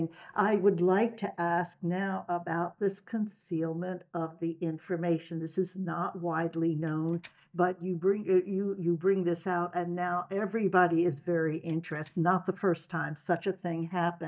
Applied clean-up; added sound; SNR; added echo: neural mask model DeepFilterNet 3.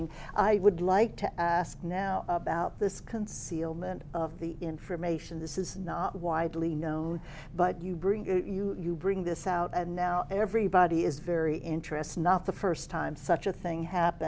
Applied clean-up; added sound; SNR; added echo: none; none; none; none.